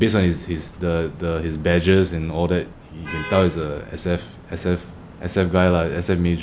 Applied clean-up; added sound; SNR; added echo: none; Traffic noise, roadway noise / Vehicle horn, car horn, honking; 20 dB; none.